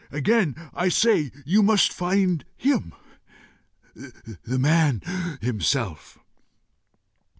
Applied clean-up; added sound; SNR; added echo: none; none; none; none.